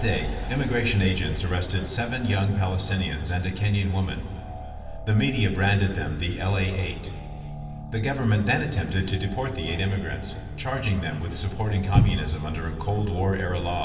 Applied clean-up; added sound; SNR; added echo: none; Cupboard open or close; -1 dB; reverberation time 2.7 s.